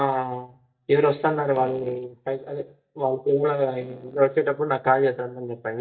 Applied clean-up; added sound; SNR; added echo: neural mask model DeepFilterNet 3.